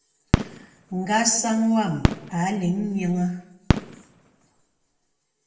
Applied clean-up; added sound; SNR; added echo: none; Fireworks; 2 dB; reverberation time 0.7 s.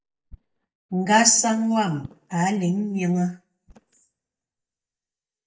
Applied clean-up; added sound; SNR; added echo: neural mask model DeepFilterNet 3.